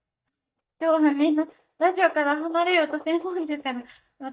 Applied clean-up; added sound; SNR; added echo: neural mask model DeepFilterNet 3.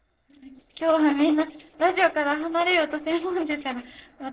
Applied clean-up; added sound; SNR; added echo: neural separator model SepFormer DNS4.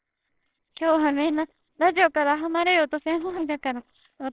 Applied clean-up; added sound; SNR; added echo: neural separator model SepFormer WHAMR!.